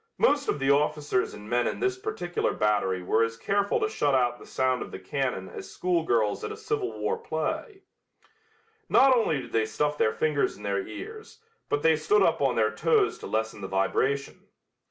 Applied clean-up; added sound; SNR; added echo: none; none; none; none.